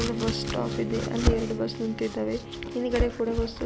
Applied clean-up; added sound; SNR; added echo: none; Domestic sounds, home sounds + Bowed string instrument; 1 dB; none.